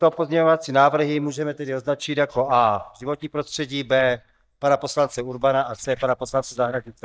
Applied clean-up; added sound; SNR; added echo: neural mask model DeepFilterNet 3.